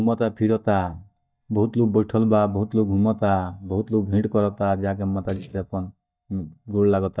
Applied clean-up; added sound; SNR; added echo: neural mask model DeepFilterNet 3.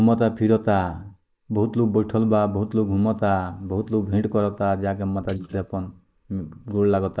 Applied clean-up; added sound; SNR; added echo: neural mask model Resemble Enhance denoiser.